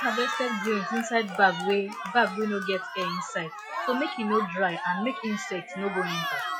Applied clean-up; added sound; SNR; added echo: classical method log-MMSE.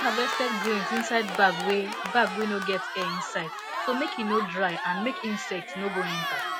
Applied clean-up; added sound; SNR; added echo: none; Cheering; 3 dB; none.